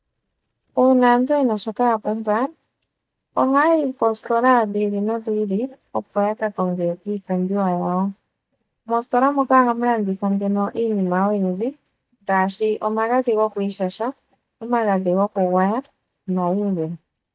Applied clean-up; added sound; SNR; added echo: neural mask model DeepFilterNet 3.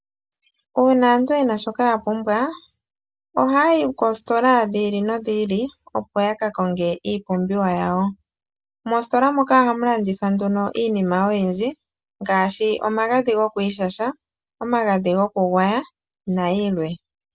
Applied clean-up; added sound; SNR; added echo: none; none; none; none.